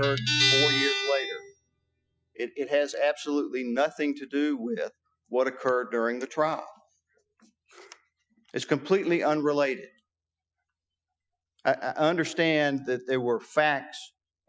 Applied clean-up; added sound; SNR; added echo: classical method Wiener filter.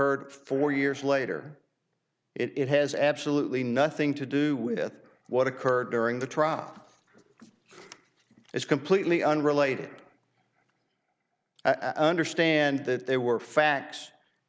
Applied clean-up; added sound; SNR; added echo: none; none; none; none.